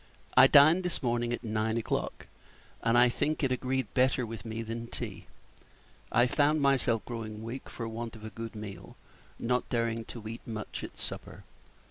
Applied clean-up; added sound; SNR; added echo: none; none; none; none.